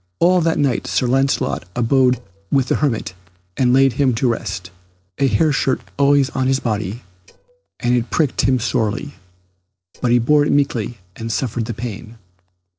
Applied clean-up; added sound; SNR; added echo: neural separator model SepFormer DNS4.